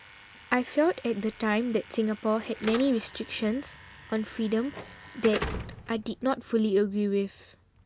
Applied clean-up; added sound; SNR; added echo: none; Slam / Alarm; 13 dB; none.